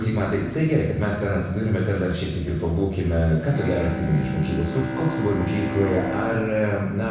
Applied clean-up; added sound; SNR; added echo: none; Bowed string instrument; 9 dB; reverberation time 1.0 s.